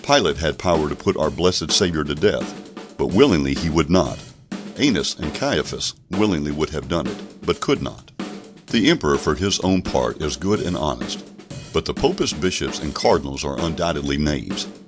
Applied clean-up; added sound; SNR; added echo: none; Drum / Drum kit; 14 dB; none.